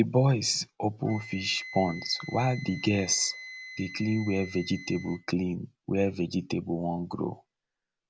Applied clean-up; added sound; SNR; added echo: none; Wind instrument, woodwind instrument; 17 dB; none.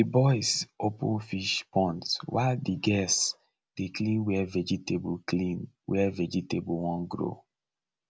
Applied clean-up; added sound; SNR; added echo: none; none; none; none.